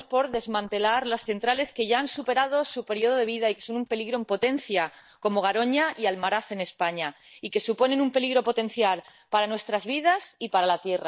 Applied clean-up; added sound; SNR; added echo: neural mask model DeepFilterNet 3.